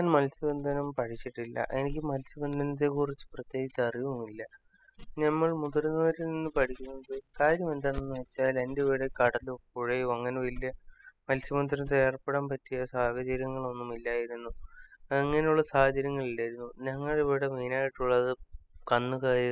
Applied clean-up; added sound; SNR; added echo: classical method spectral subtraction.